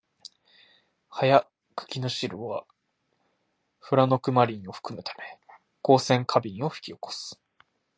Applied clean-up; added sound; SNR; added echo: none; none; none; none.